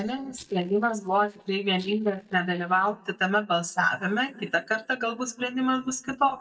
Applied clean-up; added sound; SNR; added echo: neural mask model DeepFilterNet 3.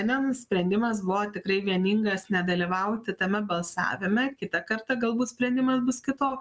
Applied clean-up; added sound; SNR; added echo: none; none; none; none.